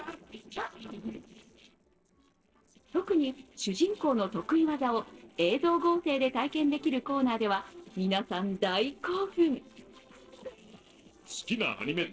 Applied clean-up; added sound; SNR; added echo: neural separator model SepFormer DNS4.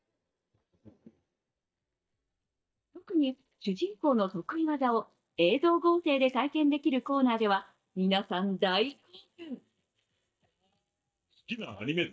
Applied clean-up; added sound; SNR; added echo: neural mask model DeepFilterNet 3.